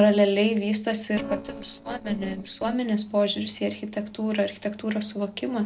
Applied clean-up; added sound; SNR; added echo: neural separator model SepFormer DNS4.